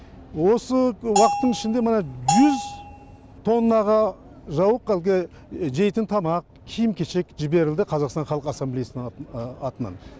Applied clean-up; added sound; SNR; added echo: none; Bell; 3 dB; none.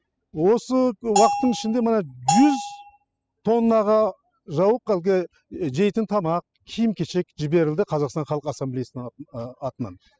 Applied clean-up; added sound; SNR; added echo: classical method spectral subtraction.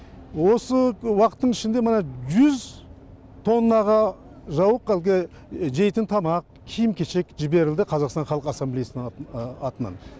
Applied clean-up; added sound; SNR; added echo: none; none; none; none.